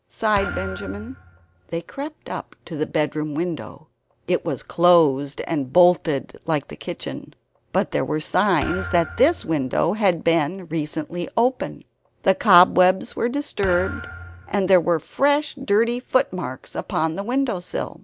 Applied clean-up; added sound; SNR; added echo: none; Thump, thud; 13 dB; none.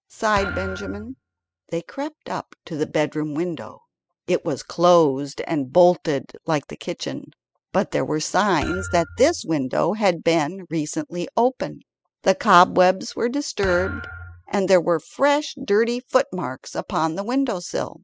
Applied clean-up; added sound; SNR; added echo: classical method spectral subtraction.